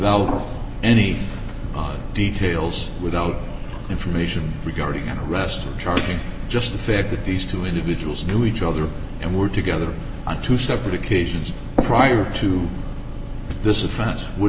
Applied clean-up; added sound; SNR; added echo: none; none; none; none.